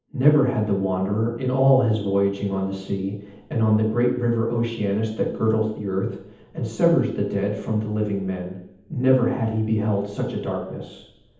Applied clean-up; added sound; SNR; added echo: none; none; none; reverberation time 0.8 s.